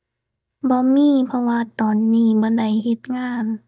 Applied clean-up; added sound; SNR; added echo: neural mask model DeepFilterNet 3.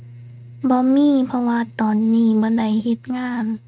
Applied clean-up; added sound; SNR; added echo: neural mask model RNNoise.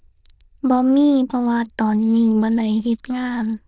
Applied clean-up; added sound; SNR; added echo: neural diffusion model UNIVERSE++.